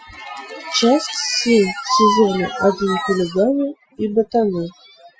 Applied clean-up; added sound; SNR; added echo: classical method Wiener filter.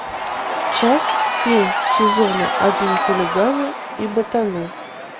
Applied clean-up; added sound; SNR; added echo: none; Crowd / Cheering; 0 dB; none.